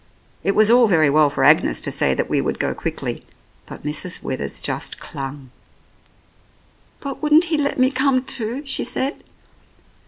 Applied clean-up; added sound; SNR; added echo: none; none; none; none.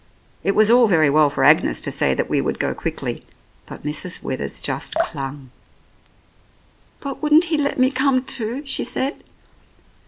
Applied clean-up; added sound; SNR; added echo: none; Drip; 9 dB; none.